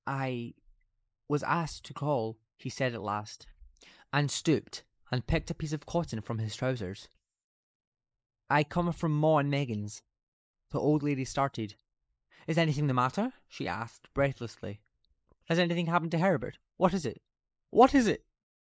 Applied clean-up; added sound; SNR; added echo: neural mask model Resemble Enhance denoiser.